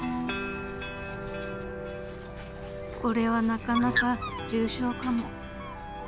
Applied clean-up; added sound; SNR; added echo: none; Bird; 7 dB; none.